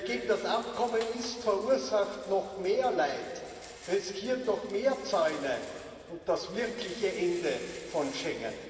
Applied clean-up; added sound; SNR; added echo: none; Rattle; 19 dB; reverberation time 2.5 s.